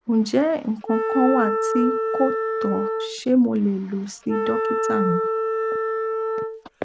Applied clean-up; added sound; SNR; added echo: none; Wind instrument, woodwind instrument; 1 dB; none.